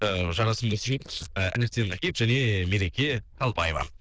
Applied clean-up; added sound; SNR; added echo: neural diffusion model UNIVERSE++.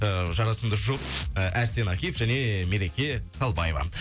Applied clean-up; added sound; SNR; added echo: none; Domestic sounds, home sounds; 15 dB; none.